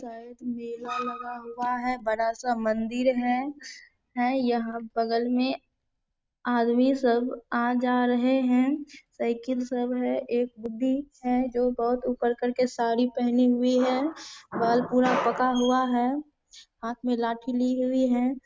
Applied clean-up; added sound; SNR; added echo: neural mask model RNNoise.